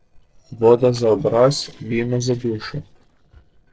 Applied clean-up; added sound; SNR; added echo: neural separator model SepFormer DNS4.